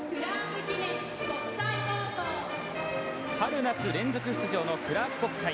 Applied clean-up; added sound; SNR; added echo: none; Electric guitar; 13 dB; none.